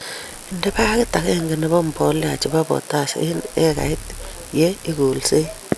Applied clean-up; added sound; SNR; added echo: none; Engine starting / Car; 16 dB; none.